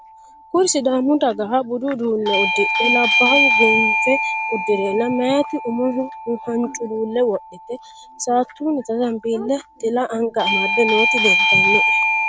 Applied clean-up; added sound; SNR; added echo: none; Bell / Doorbell; 0 dB; none.